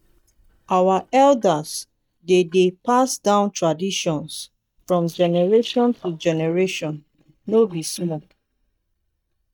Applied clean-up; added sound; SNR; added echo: neural mask model DeepFilterNet 3.